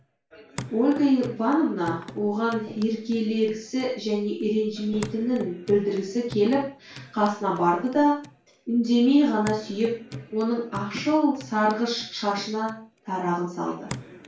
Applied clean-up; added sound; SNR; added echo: none; Hands / Wood; 17 dB; reverberation time 0.4 s.